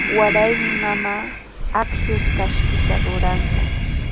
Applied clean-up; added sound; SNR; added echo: none; Breathing; -4 dB; none.